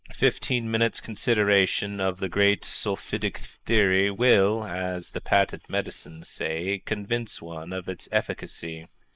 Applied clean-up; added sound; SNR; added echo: neural mask model Resemble Enhance denoiser.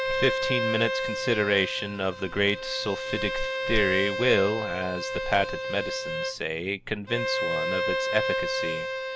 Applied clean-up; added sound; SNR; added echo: none; Bowed string instrument; 2 dB; none.